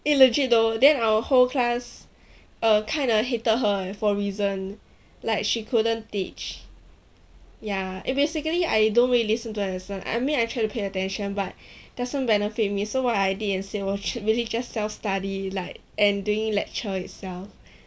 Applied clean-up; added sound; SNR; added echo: none; none; none; none.